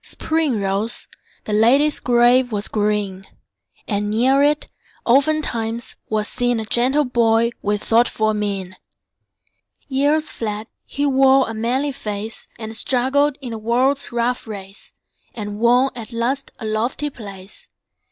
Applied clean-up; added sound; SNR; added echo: none; none; none; none.